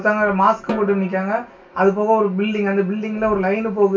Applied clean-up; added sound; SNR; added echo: none; Snare drum; 14 dB; reverberation time 0.2 s.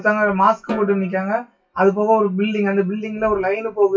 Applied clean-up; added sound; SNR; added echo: classical method WPE with log-MMSE.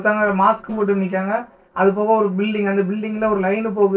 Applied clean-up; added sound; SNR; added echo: neural separator model SepFormer DNS4.